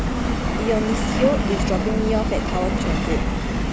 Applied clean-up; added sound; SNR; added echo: none; Subway, metro, underground; -4 dB; none.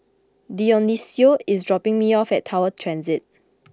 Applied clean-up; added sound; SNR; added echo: none; none; none; none.